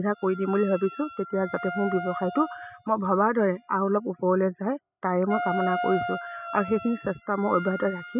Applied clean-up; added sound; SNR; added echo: classical method spectral subtraction.